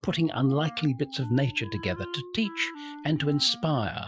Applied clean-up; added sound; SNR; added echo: classical method Wiener filter.